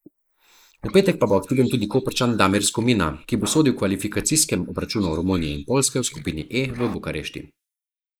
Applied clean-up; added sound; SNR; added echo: neural mask model Resemble Enhance denoiser.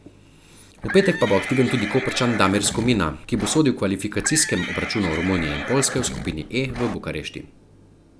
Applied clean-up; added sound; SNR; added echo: none; Livestock, farm animals, working animals; 8 dB; none.